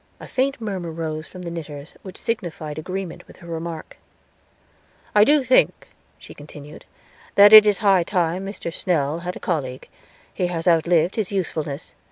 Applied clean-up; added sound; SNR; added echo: none; none; none; none.